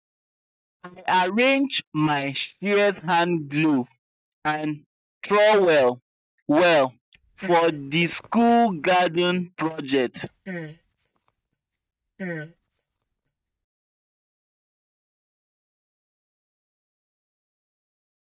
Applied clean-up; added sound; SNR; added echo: neural mask model DeepFilterNet 3.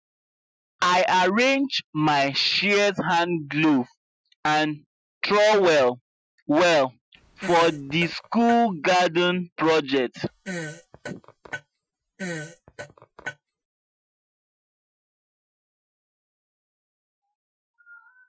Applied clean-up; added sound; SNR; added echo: classical method Wiener filter.